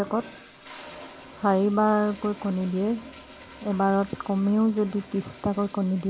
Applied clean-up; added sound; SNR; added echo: none; Toilet flush; 19 dB; none.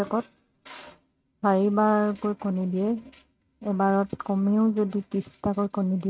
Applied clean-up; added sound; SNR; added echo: neural mask model RNNoise.